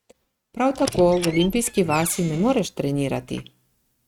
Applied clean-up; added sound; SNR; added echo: neural mask model RNNoise.